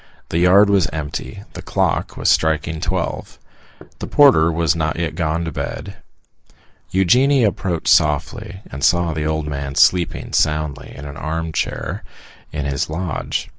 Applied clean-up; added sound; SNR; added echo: neural mask model Resemble Enhance denoiser.